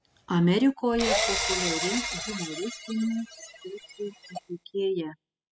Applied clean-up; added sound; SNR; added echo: classical method spectral subtraction.